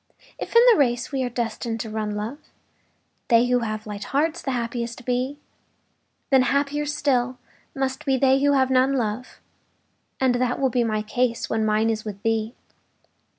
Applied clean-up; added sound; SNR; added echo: none; none; none; none.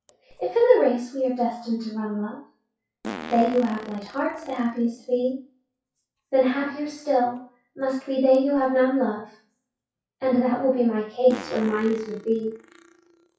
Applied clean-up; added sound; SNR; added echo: classical method WPE with log-MMSE.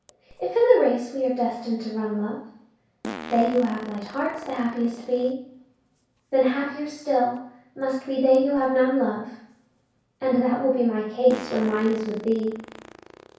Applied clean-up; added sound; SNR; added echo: none; Fart; 19 dB; reverberation time 0.6 s.